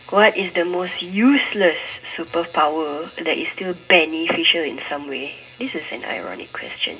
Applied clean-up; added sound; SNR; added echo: none; none; none; reverberation time 0.2 s.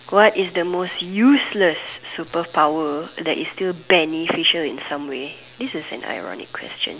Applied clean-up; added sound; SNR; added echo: none; none; none; none.